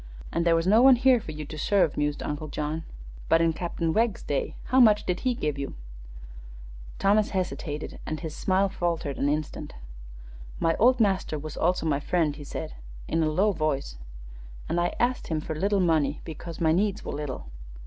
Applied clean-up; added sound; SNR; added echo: none; none; none; none.